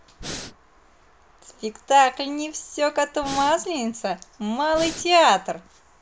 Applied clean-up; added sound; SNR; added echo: none; Breathing; 10 dB; none.